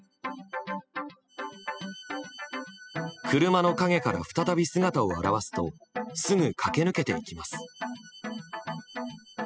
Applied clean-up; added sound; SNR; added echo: classical method spectral subtraction.